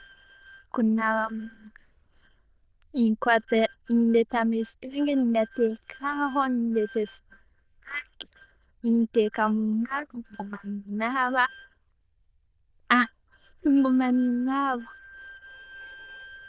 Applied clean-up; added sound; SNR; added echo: neural diffusion model UNIVERSE++.